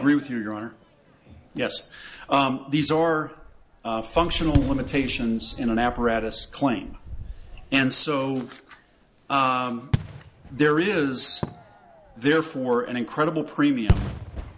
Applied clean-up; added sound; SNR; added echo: none; Fireworks; 8 dB; none.